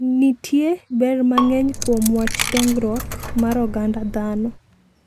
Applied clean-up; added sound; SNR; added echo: none; Coin (dropping) + Bowed string instrument; 6 dB; none.